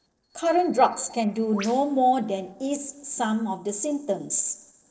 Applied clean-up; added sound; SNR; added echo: neural separator model SepFormer DNS4.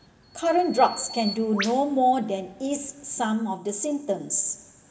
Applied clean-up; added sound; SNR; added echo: none; Bird vocalization, bird call, bird song; 16 dB; reverberation time 1.5 s.